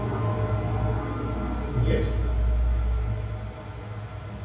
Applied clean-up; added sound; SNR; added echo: none; none; none; reverberation time 0.6 s.